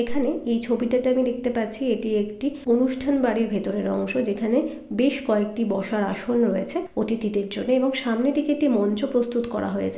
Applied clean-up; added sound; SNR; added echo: none; none; none; none.